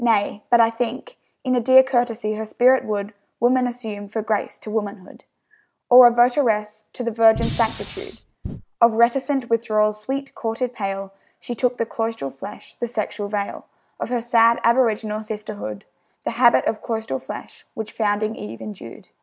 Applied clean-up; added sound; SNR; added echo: none; Fire; 8 dB; none.